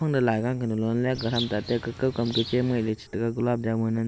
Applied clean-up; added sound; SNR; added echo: none; Bird; 11 dB; none.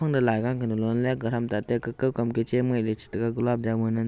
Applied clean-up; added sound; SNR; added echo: none; none; none; none.